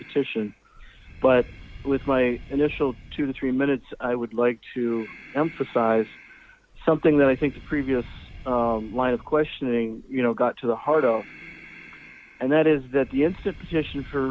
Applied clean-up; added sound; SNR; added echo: none; Breathing; 19 dB; none.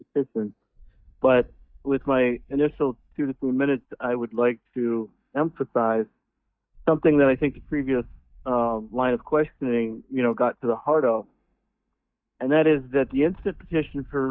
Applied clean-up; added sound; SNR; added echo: neural mask model DeepFilterNet 3.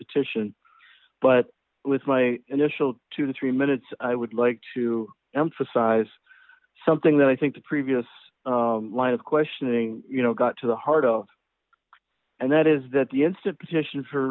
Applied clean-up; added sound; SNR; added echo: none; none; none; none.